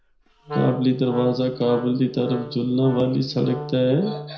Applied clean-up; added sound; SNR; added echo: none; Wind instrument, woodwind instrument; 12 dB; reverberation time 0.4 s.